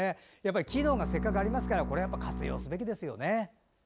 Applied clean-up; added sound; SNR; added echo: none; Bowed string instrument; 3 dB; none.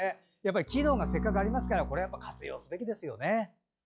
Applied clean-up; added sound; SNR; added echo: classical method log-MMSE.